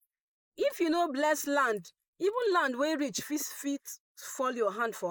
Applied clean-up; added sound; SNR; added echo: neural mask model Resemble Enhance denoiser.